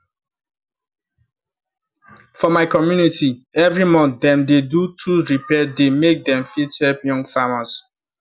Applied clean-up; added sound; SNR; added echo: none; none; none; none.